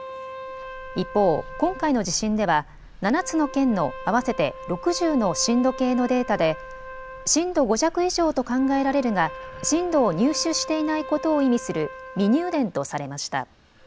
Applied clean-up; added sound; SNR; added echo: none; Wind instrument, woodwind instrument; 15 dB; none.